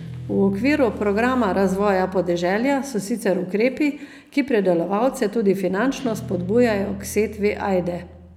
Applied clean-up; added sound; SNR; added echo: none; Guitar; 18 dB; none.